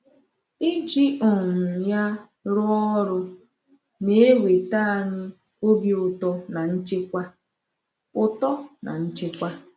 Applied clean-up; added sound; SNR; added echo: none; none; none; none.